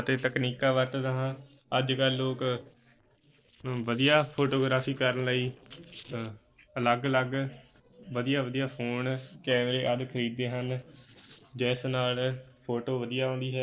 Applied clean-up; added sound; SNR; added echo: neural separator model SepFormer DNS4.